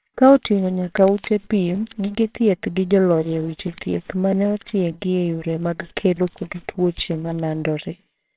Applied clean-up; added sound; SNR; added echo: neural separator model SepFormer WHAMR!.